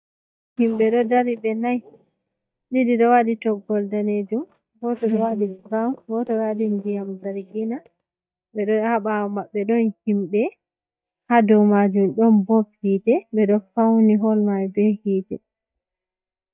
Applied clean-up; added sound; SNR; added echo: neural mask model DeepFilterNet 3.